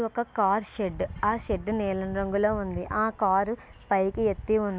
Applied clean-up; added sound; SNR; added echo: none; none; none; none.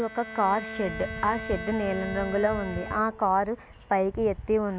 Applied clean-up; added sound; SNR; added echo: none; Bowed string instrument; 12 dB; none.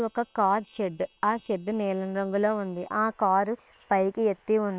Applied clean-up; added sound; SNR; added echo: neural separator model SepFormer WHAM!.